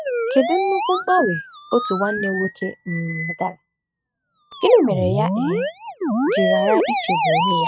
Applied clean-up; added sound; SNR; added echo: neural mask model RNNoise.